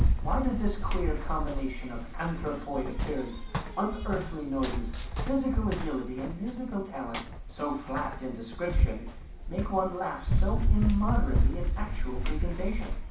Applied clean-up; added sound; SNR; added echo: none; Run; -4 dB; reverberation time 0.6 s.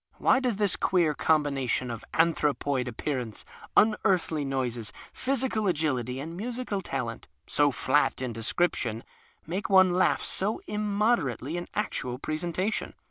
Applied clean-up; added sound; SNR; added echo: none; none; none; none.